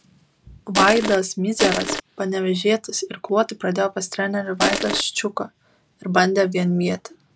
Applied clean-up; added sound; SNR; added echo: none; Crushing; 0 dB; none.